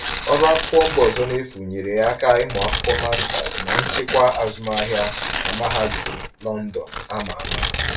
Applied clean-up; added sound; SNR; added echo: none; Tearing; 5 dB; reverberation time 0.2 s.